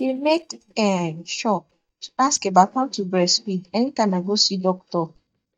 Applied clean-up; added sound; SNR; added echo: neural mask model DeepFilterNet 3.